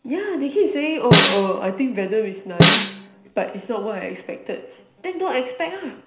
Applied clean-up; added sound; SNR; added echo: none; Snare drum; -4 dB; reverberation time 0.5 s.